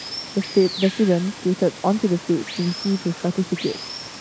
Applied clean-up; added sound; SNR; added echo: none; Water; 12 dB; none.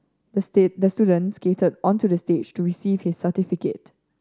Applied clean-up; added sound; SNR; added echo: none; none; none; none.